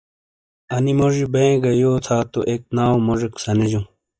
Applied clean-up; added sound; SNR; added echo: neural mask model DeepFilterNet 3.